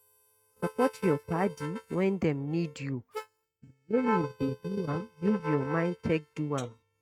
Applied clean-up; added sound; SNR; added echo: neural mask model RNNoise.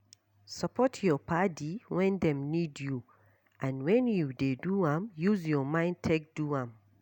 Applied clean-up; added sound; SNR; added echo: none; none; none; none.